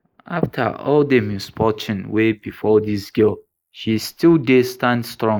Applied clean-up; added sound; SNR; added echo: neural mask model Resemble Enhance denoiser.